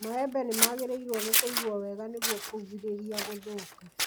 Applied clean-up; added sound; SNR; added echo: none; Scissors; -1 dB; none.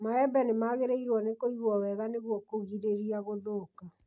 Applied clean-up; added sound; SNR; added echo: none; none; none; none.